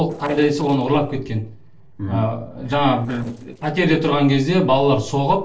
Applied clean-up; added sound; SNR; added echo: neural separator model SepFormer DNS4.